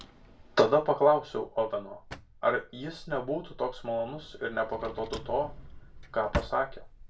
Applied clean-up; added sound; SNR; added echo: none; Drawer open or close; 13 dB; reverberation time 0.2 s.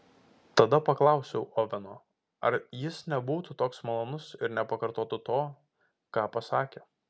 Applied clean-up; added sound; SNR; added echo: none; none; none; none.